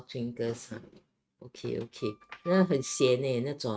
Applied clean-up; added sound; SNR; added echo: neural mask model RNNoise.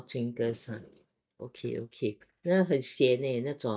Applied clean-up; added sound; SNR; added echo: neural mask model DeepFilterNet 3.